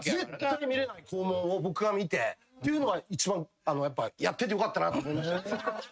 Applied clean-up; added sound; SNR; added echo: neural mask model RNNoise.